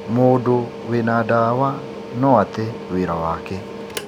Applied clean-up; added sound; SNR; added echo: none; Mechanical fan; 12 dB; none.